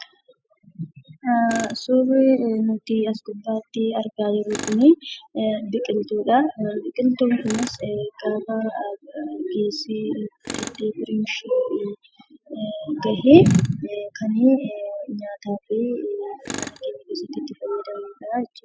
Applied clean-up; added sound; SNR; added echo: classical method spectral subtraction.